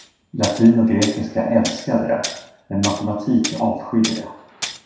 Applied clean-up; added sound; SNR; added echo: none; Tools; 12 dB; reverberation time 0.7 s.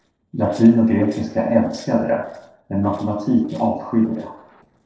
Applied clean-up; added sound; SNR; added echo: neural separator model SepFormer DNS4.